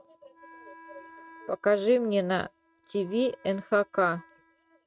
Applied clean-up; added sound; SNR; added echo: neural mask model RNNoise.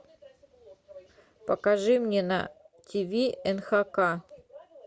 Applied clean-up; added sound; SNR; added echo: none; none; none; none.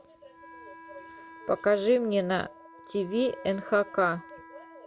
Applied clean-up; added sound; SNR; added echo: none; Wind instrument, woodwind instrument; 20 dB; none.